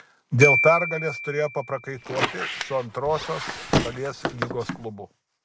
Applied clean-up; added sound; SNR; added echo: none; Glockenspiel + Squeak; 1 dB; none.